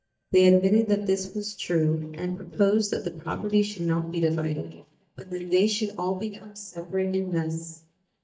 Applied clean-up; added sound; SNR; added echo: neural mask model DeepFilterNet 3.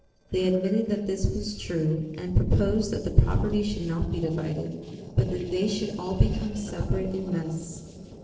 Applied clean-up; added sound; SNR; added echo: neural separator model SepFormer DNS4.